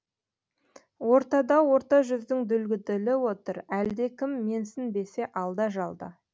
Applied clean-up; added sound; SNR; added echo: none; none; none; none.